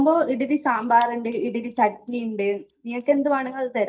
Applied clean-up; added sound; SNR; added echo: neural mask model DeepFilterNet 3.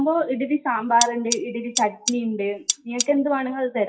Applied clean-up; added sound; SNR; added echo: classical method WPE with log-MMSE.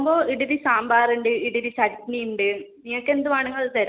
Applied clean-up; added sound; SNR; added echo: none; none; none; none.